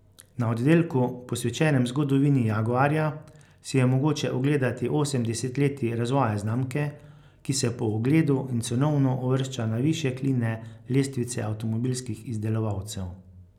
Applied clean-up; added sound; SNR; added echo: none; none; none; none.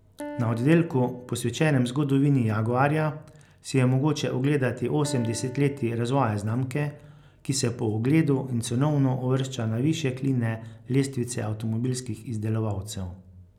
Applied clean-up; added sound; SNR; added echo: none; Piano; 19 dB; none.